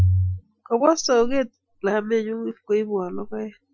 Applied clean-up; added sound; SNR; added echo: classical method Wiener filter.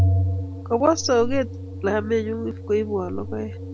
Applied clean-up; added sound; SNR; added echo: none; Organ; 2 dB; none.